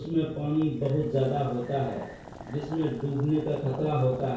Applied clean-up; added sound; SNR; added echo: none; Boiling; 16 dB; reverberation time 0.6 s.